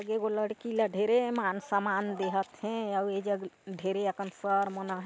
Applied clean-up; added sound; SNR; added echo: none; Bowed string instrument; 18 dB; none.